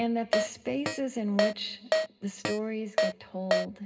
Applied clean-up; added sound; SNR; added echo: none; Keyboard (musical); -1 dB; reverberation time 0.2 s.